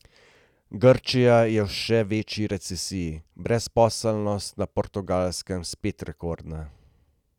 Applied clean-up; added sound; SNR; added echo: none; none; none; none.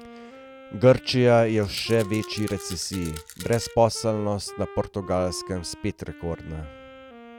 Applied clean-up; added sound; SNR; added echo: none; Wind instrument, woodwind instrument + Rattle; 17 dB; none.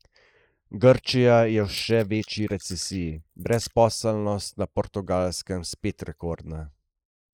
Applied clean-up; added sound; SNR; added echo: neural mask model Resemble Enhance denoiser.